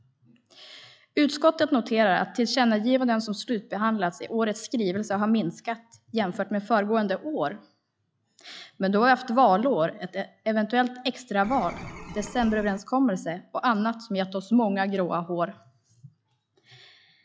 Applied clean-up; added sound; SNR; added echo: classical method log-MMSE.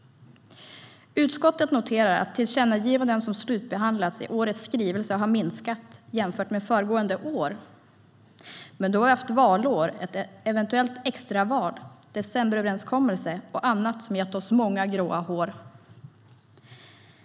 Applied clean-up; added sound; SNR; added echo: none; none; none; none.